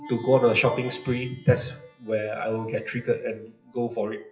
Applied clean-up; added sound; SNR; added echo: classical method WPE with log-MMSE.